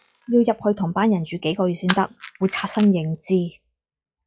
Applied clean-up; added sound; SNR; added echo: classical method log-MMSE.